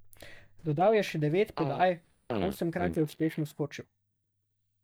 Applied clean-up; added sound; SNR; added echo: neural mask model DeepFilterNet 3.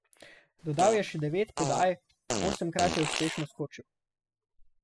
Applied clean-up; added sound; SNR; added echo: classical method spectral subtraction.